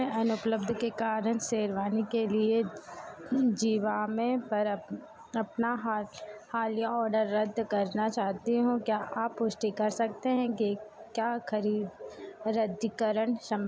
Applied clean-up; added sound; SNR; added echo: none; none; none; none.